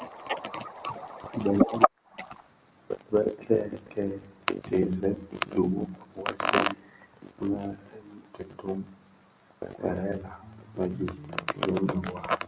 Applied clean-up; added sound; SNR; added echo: none; Electric guitar; 16 dB; none.